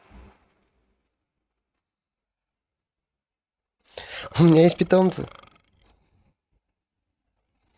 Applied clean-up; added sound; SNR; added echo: neural mask model RNNoise.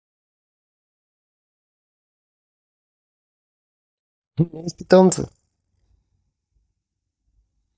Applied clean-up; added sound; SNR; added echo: neural mask model DeepFilterNet 3.